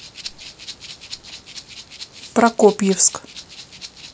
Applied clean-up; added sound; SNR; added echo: none; Rattle (instrument); 16 dB; none.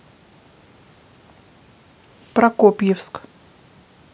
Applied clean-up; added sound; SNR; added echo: none; none; none; none.